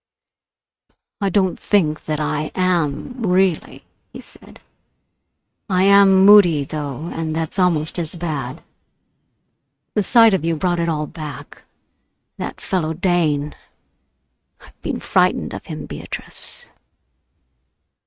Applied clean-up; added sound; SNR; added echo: neural mask model RNNoise.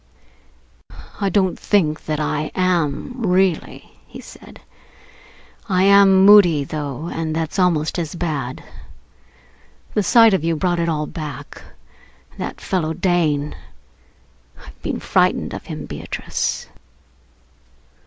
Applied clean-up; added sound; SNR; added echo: none; none; none; none.